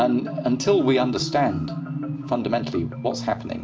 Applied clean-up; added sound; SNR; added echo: none; Marimba, xylophone; 7 dB; reverberation time 0.4 s.